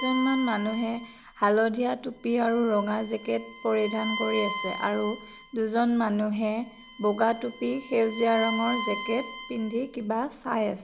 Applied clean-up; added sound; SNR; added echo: none; Bowed string instrument; 11 dB; none.